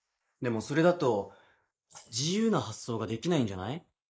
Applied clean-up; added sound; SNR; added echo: neural mask model Resemble Enhance denoiser.